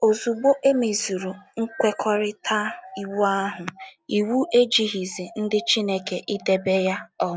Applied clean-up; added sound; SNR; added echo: none; none; none; none.